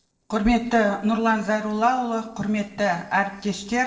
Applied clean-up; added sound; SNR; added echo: neural separator model SepFormer DNS4.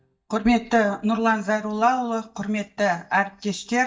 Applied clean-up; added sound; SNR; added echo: neural mask model DeepFilterNet 3.